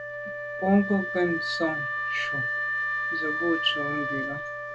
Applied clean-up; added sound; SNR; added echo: none; Wind instrument, woodwind instrument; 1 dB; none.